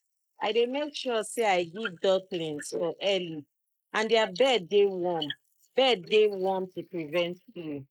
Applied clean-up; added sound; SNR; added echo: neural mask model Resemble Enhance denoiser.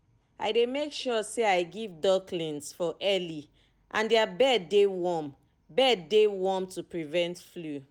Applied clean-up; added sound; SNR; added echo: none; none; none; none.